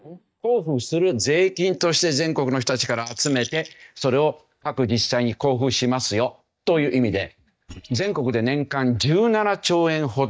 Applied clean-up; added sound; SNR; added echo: neural mask model DeepFilterNet 3.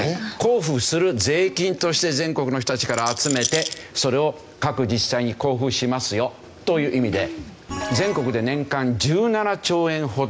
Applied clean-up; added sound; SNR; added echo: none; Rattle; 6 dB; none.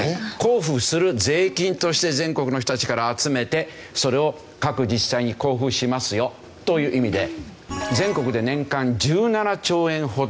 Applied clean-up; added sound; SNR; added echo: none; none; none; none.